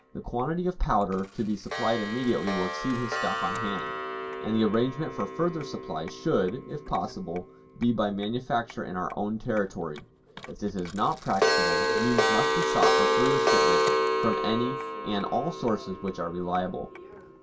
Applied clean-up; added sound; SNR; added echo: none; Clock; 0 dB; reverberation time 0.2 s.